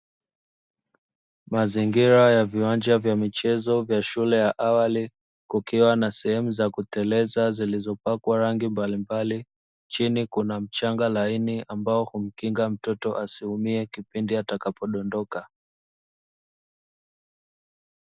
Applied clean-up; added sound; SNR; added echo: none; none; none; none.